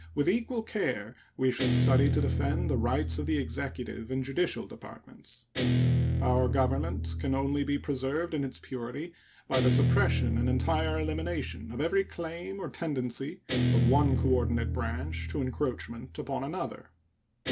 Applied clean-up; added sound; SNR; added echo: none; Guitar; 0 dB; none.